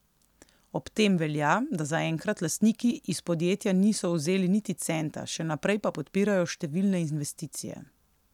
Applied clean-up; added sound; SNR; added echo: none; none; none; none.